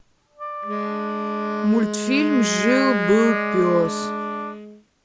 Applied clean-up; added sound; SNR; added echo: none; Wind instrument, woodwind instrument + Wind instrument, woodwind instrument; 3 dB; none.